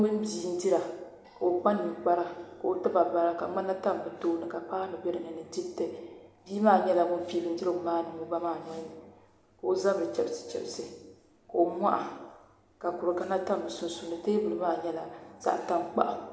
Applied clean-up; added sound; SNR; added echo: none; none; none; none.